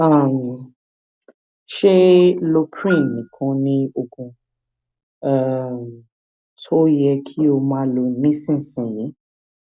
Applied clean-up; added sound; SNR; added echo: none; Bell; 18 dB; none.